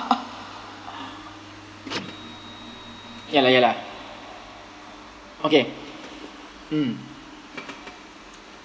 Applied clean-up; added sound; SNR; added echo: none; Printer; 11 dB; none.